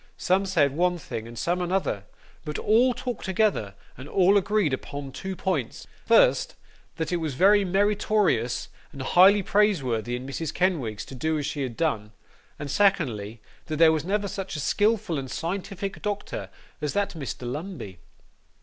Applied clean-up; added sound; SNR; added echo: none; none; none; none.